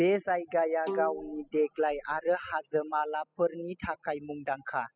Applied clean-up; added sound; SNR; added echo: classical method spectral subtraction.